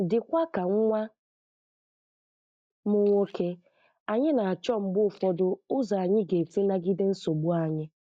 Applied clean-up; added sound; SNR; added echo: neural mask model DeepFilterNet 3.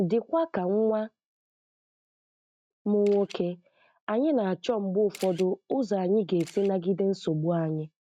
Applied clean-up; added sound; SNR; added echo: neural mask model RNNoise.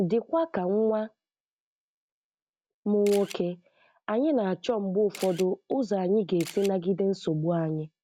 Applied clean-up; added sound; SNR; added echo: none; Camera; 14 dB; none.